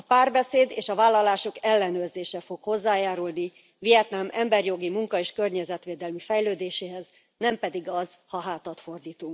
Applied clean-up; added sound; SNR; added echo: none; none; none; none.